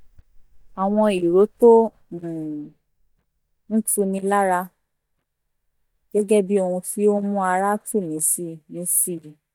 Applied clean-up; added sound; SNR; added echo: neural mask model DeepFilterNet 3.